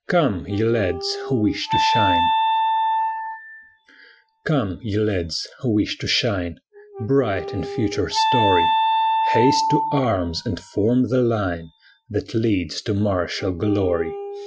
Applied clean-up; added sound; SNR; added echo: classical method Wiener filter.